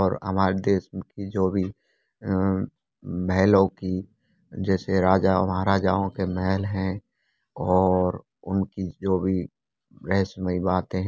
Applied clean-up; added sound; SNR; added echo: none; none; none; none.